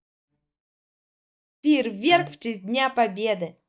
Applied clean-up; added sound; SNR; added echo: neural mask model DeepFilterNet 3.